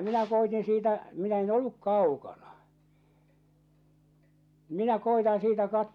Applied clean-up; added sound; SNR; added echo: none; none; none; none.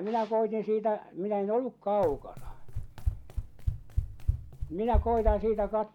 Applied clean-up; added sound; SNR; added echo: none; Run; 2 dB; none.